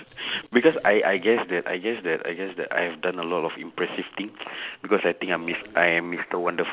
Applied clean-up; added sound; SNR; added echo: none; none; none; none.